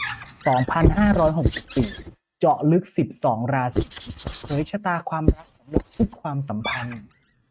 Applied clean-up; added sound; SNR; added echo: neural mask model RNNoise.